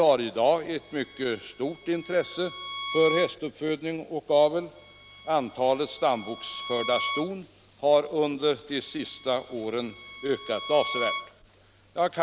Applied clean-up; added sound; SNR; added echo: none; Bowed string instrument; 11 dB; none.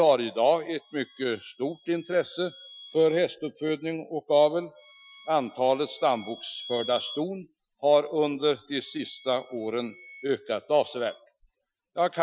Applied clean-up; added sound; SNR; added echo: classical method Wiener filter.